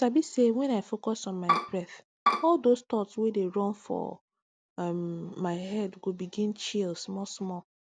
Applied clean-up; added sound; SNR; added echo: none; Bowed string instrument; -2 dB; none.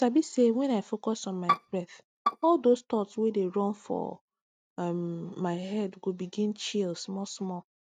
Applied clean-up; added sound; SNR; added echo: neural mask model RNNoise.